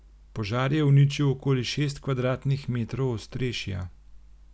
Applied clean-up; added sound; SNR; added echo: none; none; none; none.